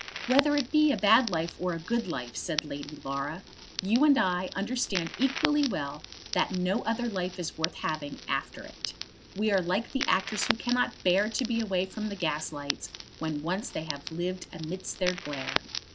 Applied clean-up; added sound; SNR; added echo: none; Crackle; 9 dB; none.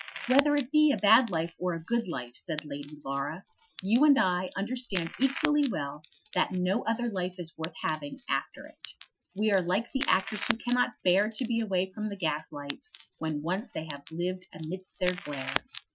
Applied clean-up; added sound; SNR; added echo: classical method Wiener filter.